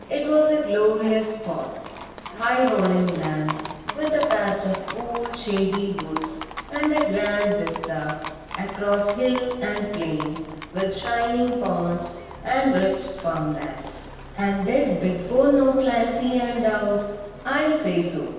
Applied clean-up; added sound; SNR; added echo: none; Livestock, farm animals, working animals; 13 dB; reverberation time 1.2 s.